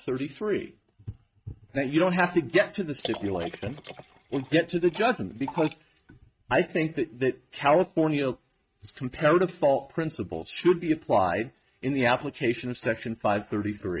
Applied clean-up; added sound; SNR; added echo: neural mask model RNNoise.